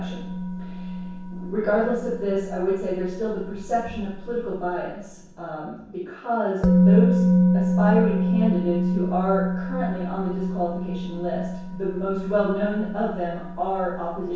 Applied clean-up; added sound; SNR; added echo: none; Musical instrument; -2 dB; reverberation time 0.7 s.